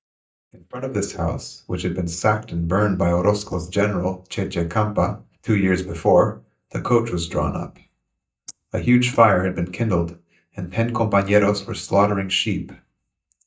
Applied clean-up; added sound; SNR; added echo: neural mask model DeepFilterNet 3.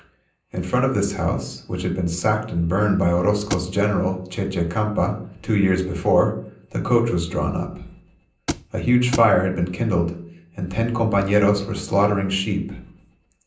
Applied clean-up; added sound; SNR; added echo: none; Thump, thud; 9 dB; reverberation time 0.6 s.